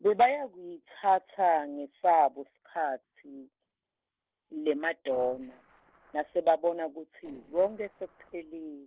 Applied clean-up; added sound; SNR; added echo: neural separator model SepFormer DNS4.